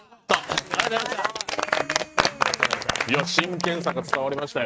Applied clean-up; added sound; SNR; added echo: neural mask model RNNoise.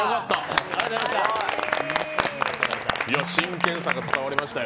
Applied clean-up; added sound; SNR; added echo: none; Telephone; 11 dB; none.